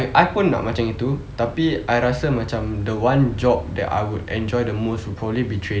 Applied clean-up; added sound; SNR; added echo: none; none; none; none.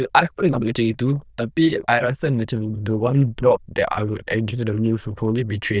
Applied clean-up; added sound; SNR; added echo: neural diffusion model UNIVERSE++.